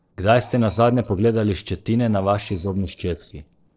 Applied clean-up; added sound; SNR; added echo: neural separator model SepFormer DNS4.